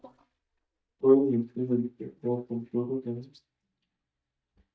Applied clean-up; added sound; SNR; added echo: neural mask model DeepFilterNet 3.